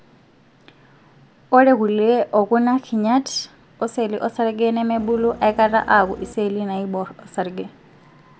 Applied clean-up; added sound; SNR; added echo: none; Printer; 17 dB; none.